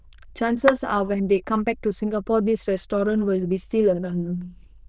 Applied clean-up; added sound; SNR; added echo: neural diffusion model UNIVERSE++.